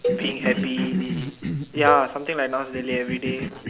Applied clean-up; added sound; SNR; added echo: none; Cough + Cowbell; 3 dB; none.